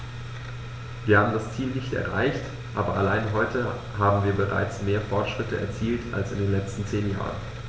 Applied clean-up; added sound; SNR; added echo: none; none; none; none.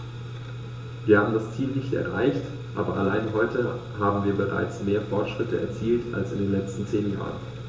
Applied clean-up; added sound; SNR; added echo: none; none; none; reverberation time 0.2 s.